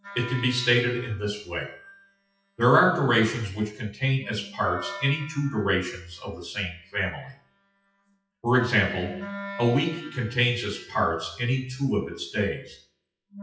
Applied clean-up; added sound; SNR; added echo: classical method WPE with log-MMSE.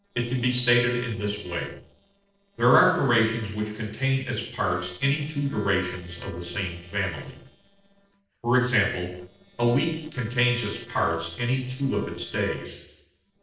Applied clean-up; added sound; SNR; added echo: neural separator model SepFormer DNS4.